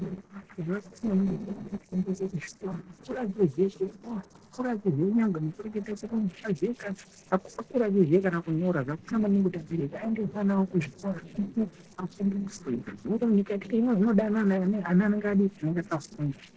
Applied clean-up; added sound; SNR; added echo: neural separator model SepFormer DNS4.